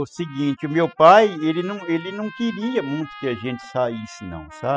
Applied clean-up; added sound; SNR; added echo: classical method spectral subtraction.